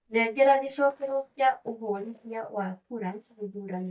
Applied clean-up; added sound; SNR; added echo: neural mask model DeepFilterNet 3.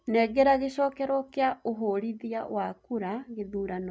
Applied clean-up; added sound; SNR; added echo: none; none; none; none.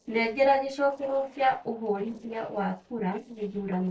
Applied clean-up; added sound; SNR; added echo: neural separator model SepFormer DNS4.